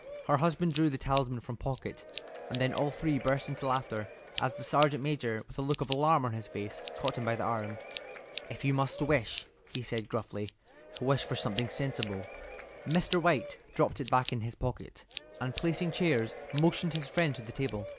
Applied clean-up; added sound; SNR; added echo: none; Applause / Crowd / Cheering + Scissors; 9 dB; none.